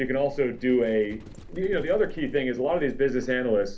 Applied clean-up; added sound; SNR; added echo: none; Livestock, farm animals, working animals; 13 dB; reverberation time 0.3 s.